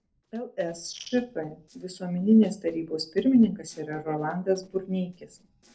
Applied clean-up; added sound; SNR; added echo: neural separator model SepFormer DNS4.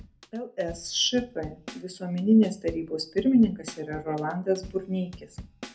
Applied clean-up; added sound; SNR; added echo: none; Drum kit; 18 dB; reverberation time 0.3 s.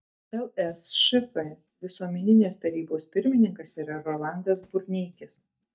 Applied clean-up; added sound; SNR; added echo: neural mask model DeepFilterNet 3.